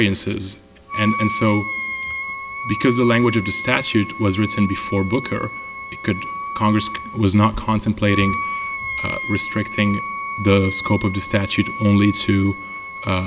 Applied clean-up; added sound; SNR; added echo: none; Wind instrument, woodwind instrument; 9 dB; none.